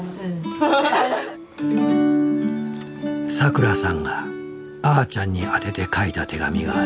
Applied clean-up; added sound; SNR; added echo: none; none; none; none.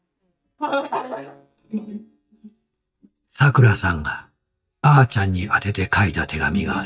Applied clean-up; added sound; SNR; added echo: neural mask model DeepFilterNet 3.